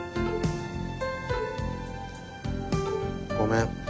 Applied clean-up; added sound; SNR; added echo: none; Bowed string instrument; 12 dB; none.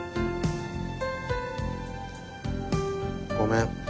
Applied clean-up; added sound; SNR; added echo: none; none; none; none.